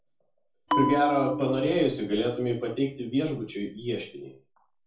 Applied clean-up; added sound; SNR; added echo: none; Bell; 4 dB; reverberation time 0.3 s.